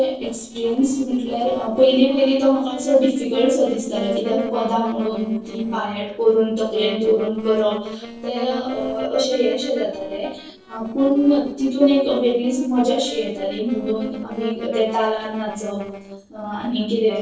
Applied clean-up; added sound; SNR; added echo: neural separator model SepFormer DNS4.